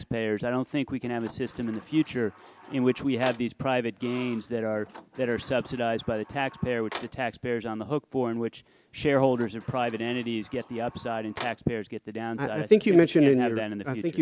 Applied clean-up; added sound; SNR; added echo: none; Gasp + Sliding door; 18 dB; none.